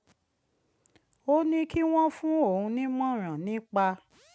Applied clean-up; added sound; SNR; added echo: none; none; none; none.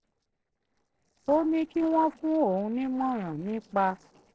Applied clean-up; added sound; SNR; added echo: neural separator model SepFormer DNS4.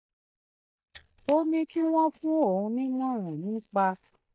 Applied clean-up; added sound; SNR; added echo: neural mask model DeepFilterNet 3.